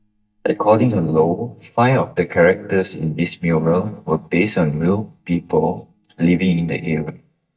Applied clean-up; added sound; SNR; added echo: neural mask model DeepFilterNet 3.